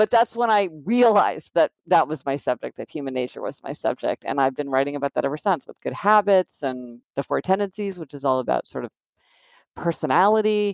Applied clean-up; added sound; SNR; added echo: none; none; none; none.